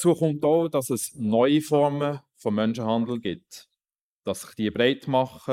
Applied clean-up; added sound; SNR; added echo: neural mask model Resemble Enhance denoiser.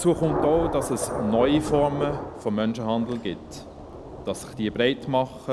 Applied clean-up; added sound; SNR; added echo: none; Thunder / Rain; 8 dB; none.